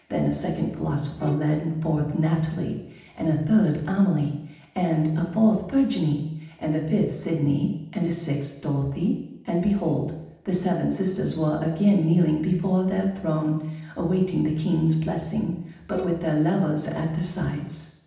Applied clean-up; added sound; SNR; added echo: none; Bowed string instrument; 15 dB; reverberation time 0.8 s.